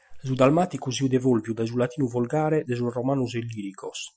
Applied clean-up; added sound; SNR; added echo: classical method Wiener filter.